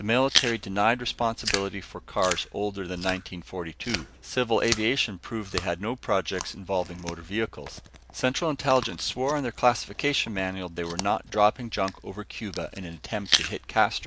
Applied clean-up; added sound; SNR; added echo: none; Chewing, mastication; 8 dB; none.